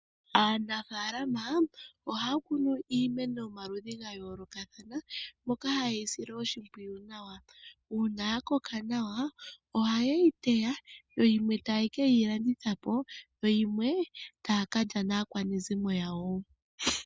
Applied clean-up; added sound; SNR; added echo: none; none; none; none.